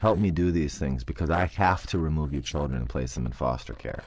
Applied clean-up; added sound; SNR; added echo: neural separator model SepFormer DNS4.